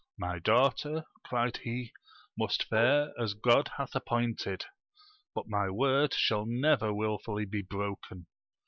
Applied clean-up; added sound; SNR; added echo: neural mask model Resemble Enhance denoiser.